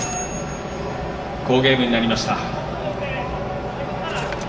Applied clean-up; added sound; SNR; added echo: none; Mechanisms; 15 dB; reverberation time 2.8 s.